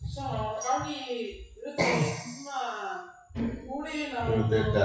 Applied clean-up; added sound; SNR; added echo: classical method WPE with log-MMSE.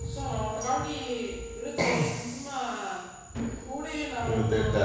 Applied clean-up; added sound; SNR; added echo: none; Mechanisms; 12 dB; reverberation time 1.1 s.